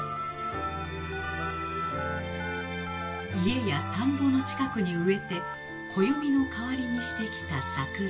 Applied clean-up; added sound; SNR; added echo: none; Telephone; 12 dB; reverberation time 0.2 s.